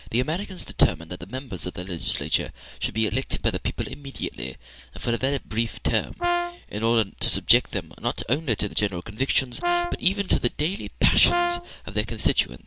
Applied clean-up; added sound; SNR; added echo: none; Brass instrument; 3 dB; none.